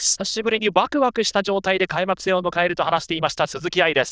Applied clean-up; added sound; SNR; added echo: neural diffusion model UNIVERSE++.